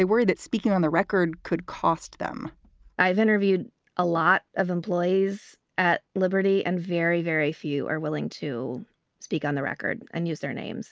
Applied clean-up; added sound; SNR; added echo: none; none; none; none.